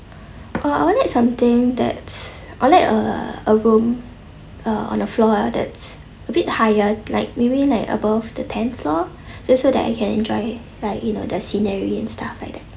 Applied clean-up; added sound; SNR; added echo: none; none; none; none.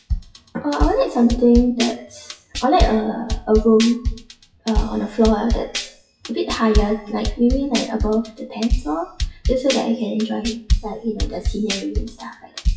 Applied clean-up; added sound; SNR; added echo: classical method WPE with log-MMSE.